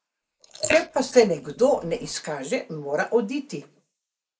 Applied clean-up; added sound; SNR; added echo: neural mask model Resemble Enhance denoiser.